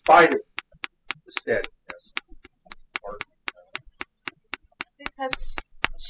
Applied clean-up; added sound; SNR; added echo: classical method spectral subtraction.